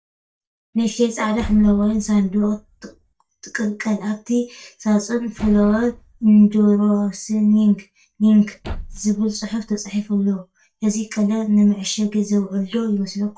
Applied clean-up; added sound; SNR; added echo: neural mask model DeepFilterNet 3.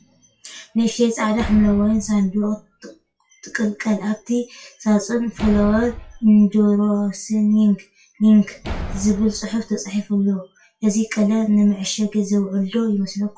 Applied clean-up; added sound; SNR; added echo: classical method WPE with log-MMSE.